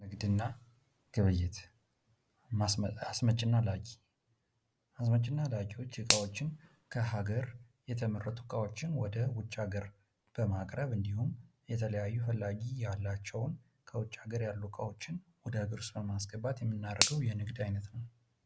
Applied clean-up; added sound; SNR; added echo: none; Finger snapping; 1 dB; none.